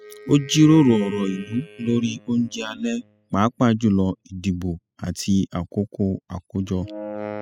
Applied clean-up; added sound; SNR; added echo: classical method spectral subtraction.